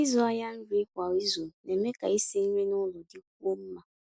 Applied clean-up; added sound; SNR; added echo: none; none; none; none.